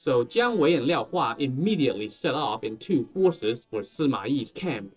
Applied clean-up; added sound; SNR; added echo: neural separator model SepFormer DNS4.